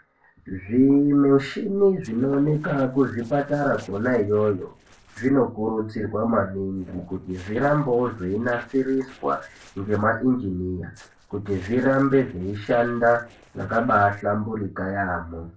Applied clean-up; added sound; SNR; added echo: neural separator model SepFormer DNS4.